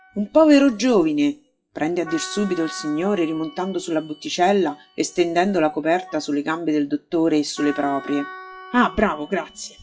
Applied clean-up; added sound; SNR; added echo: classical method WPE with log-MMSE.